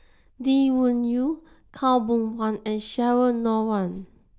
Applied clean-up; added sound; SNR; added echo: neural diffusion model UNIVERSE++.